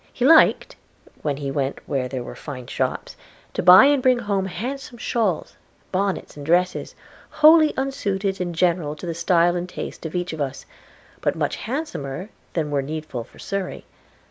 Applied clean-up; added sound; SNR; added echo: none; none; none; none.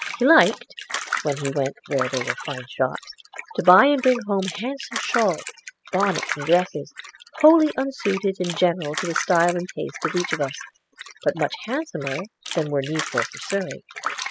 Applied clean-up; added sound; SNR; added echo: classical method spectral subtraction.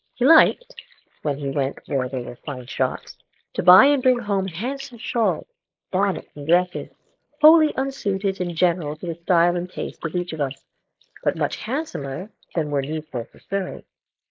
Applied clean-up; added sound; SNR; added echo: neural mask model Resemble Enhance denoiser.